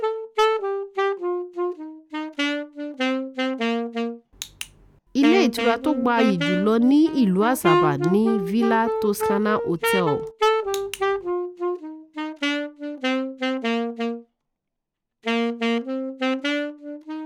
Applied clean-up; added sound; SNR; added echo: none; Wind instrument, woodwind instrument; 0 dB; none.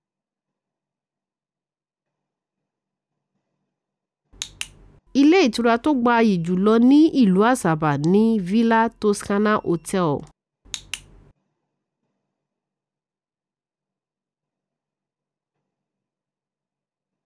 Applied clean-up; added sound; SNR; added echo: none; none; none; none.